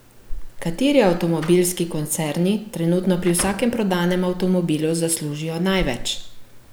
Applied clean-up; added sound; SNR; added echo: none; Slam; 19 dB; none.